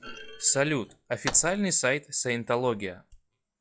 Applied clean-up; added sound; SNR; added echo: classical method log-MMSE.